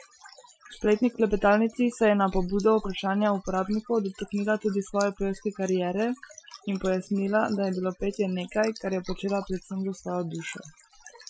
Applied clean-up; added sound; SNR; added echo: classical method Wiener filter.